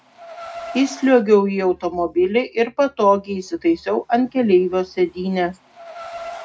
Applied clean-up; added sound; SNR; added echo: none; Car; 20 dB; reverberation time 0.2 s.